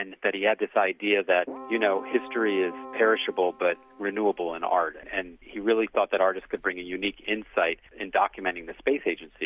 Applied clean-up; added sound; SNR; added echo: none; Keyboard (musical); 15 dB; none.